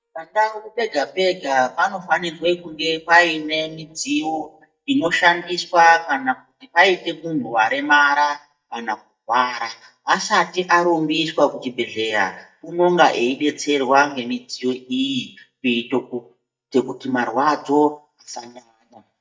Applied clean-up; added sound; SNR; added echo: neural mask model DeepFilterNet 3.